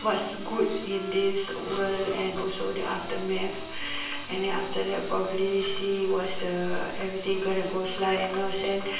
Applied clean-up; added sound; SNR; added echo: none; Wind instrument, woodwind instrument; 16 dB; reverberation time 0.7 s.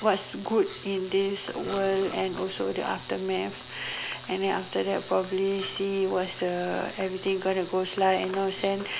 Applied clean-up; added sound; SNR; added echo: none; none; none; none.